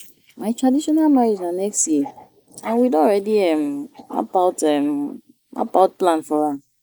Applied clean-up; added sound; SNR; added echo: neural mask model Resemble Enhance denoiser.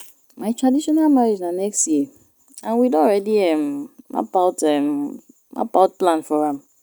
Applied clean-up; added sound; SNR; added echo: none; none; none; none.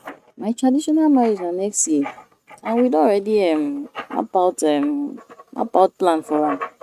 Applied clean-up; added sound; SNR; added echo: neural mask model RNNoise.